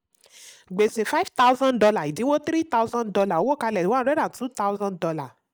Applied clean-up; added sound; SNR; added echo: neural mask model DeepFilterNet 3.